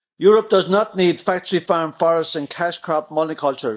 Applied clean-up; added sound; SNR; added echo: neural mask model DeepFilterNet 3.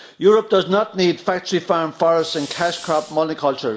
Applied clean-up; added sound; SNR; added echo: none; Fire; 18 dB; reverberation time 0.5 s.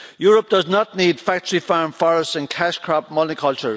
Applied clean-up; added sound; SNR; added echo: none; none; none; none.